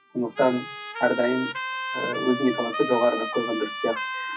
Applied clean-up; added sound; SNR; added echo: classical method WPE with log-MMSE.